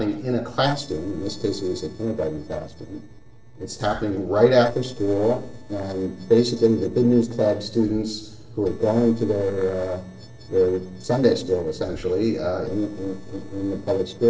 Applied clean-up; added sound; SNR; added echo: neural separator model SepFormer DNS4.